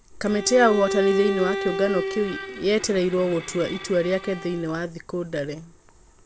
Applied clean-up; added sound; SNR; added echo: none; Bowed string instrument; 7 dB; none.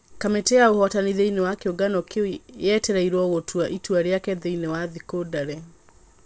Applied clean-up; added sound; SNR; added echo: none; none; none; none.